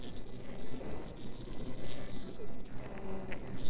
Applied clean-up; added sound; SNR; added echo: neural separator model SepFormer DNS4.